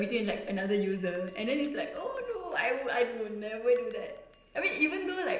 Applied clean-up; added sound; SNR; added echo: neural separator model SepFormer DNS4.